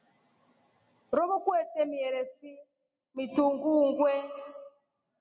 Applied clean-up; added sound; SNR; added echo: none; none; none; none.